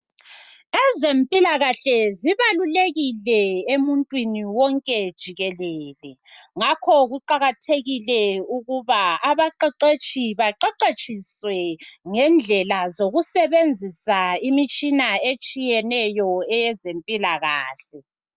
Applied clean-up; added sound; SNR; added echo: none; none; none; none.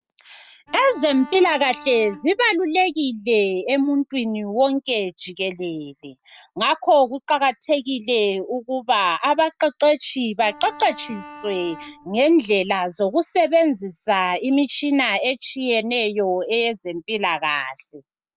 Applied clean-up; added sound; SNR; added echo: none; Bowed string instrument; 19 dB; none.